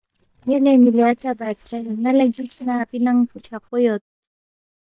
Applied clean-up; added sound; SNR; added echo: neural mask model DeepFilterNet 3.